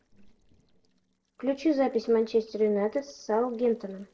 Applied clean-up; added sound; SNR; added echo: neural separator model SepFormer DNS4.